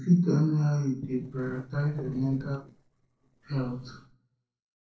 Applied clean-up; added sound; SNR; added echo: neural separator model SepFormer DNS4.